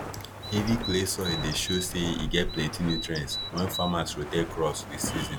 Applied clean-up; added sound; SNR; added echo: none; Walk, footsteps + Bird vocalization, bird call, bird song; 5 dB; none.